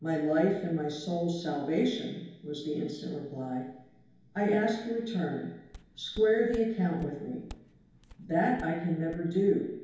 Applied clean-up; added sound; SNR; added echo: none; Walk, footsteps; 19 dB; reverberation time 2.2 s.